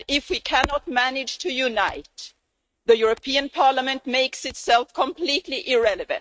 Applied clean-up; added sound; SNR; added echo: neural mask model RNNoise.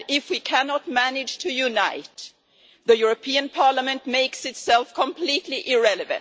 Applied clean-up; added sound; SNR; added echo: none; none; none; none.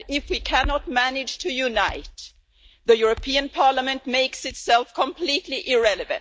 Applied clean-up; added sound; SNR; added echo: neural mask model DeepFilterNet 3.